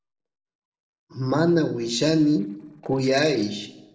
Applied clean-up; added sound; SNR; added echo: neural separator model SepFormer DNS4.